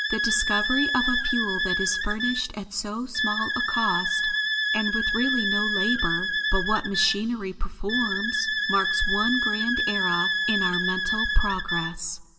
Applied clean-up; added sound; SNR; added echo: none; Wind instrument, woodwind instrument; -1 dB; reverberation time 0.5 s.